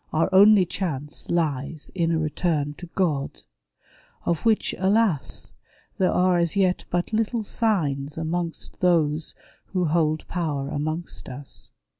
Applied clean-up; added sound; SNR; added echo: none; none; none; none.